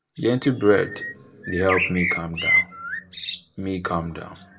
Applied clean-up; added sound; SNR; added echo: none; Bird; 4 dB; reverberation time 1.4 s.